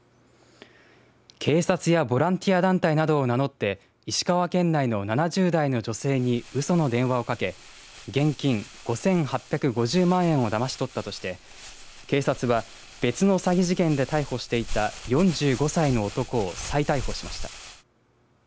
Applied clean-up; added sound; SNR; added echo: none; Crumpling, crinkling; 16 dB; none.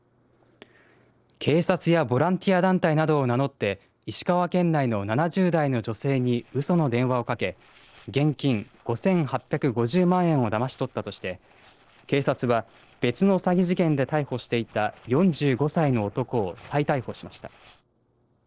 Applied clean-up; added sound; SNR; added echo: neural separator model SepFormer DNS4.